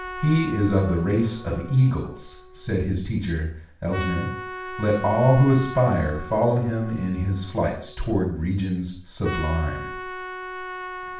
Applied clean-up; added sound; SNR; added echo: none; Trumpet; 13 dB; reverberation time 0.5 s.